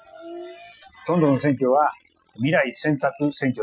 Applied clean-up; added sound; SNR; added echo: classical method Wiener filter.